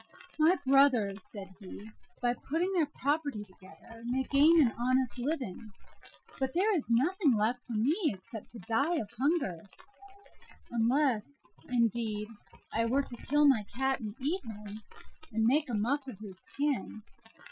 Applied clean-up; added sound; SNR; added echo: classical method Wiener filter.